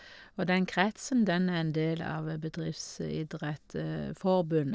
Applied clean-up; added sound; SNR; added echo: none; none; none; none.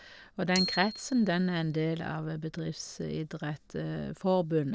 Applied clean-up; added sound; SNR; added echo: none; Glockenspiel; 10 dB; none.